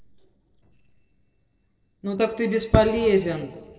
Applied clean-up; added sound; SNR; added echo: neural separator model SepFormer DNS4.